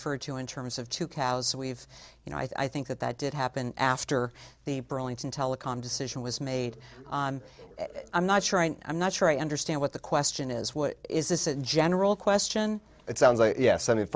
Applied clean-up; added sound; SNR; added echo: none; none; none; none.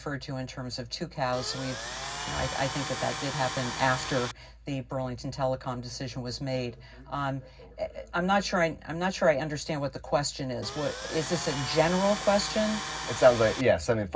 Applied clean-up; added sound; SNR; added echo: none; Tools; 6 dB; reverberation time 0.4 s.